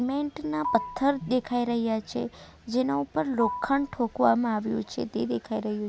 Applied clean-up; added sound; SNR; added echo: none; Marimba, xylophone; 11 dB; none.